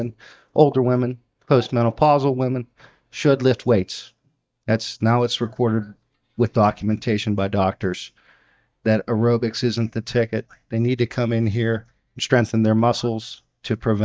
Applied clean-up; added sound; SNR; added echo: neural mask model DeepFilterNet 3.